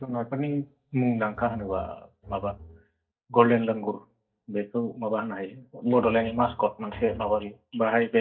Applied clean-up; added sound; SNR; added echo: neural mask model DeepFilterNet 3.